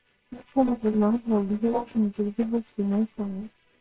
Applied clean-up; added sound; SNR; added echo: neural separator model SepFormer WHAMR!.